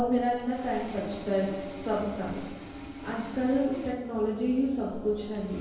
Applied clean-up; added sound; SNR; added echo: none; Sawing; 14 dB; reverberation time 1.2 s.